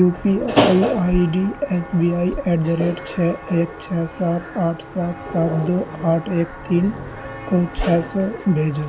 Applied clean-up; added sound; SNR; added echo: none; Walk, footsteps; 13 dB; none.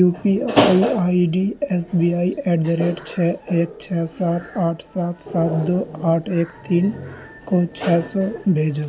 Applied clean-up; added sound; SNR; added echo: none; none; none; none.